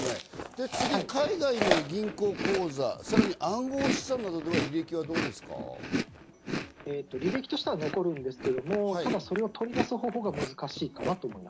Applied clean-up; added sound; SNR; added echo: none; Chewing, mastication; 3 dB; none.